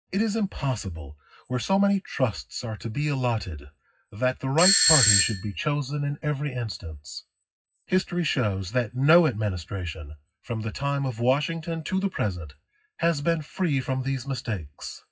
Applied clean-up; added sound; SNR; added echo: classical method WPE with log-MMSE.